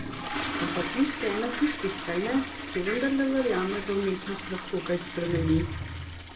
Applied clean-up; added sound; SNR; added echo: none; Toilet flush; 5 dB; reverberation time 0.8 s.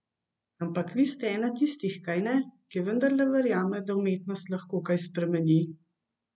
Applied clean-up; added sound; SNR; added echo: none; none; none; none.